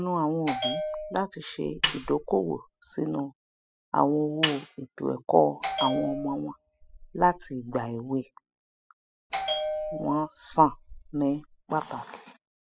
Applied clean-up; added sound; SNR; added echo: classical method spectral subtraction.